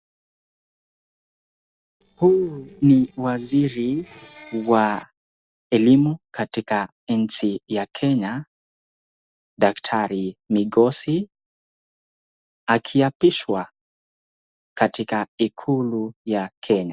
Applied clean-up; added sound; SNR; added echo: neural separator model SepFormer DNS4.